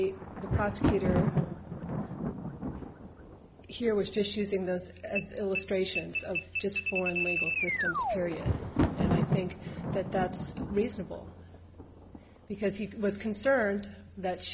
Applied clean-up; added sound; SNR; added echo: none; Alarm + Thunder; 0 dB; none.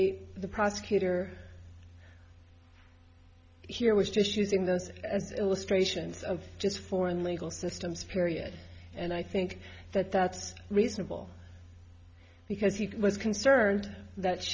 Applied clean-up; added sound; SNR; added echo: none; none; none; none.